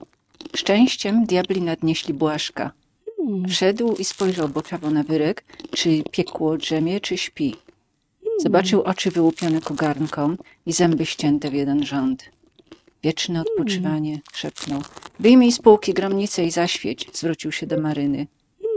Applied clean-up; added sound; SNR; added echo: neural mask model RNNoise.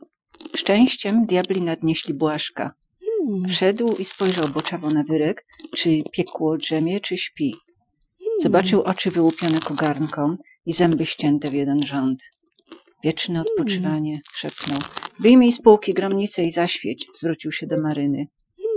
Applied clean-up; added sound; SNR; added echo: classical method Wiener filter.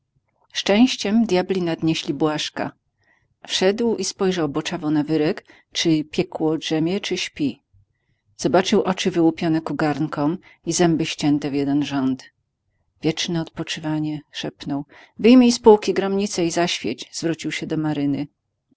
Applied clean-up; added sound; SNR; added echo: none; none; none; none.